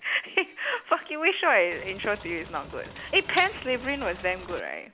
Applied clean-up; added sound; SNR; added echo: none; Bathtub (filling or washing); 15 dB; none.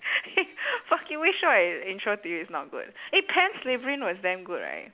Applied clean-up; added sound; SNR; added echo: none; none; none; none.